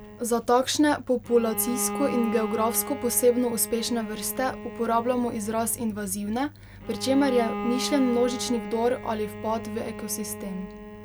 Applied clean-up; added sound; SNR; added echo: none; Bowed string instrument; 10 dB; none.